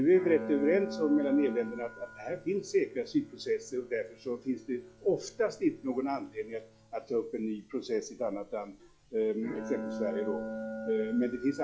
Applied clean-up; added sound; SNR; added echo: classical method log-MMSE.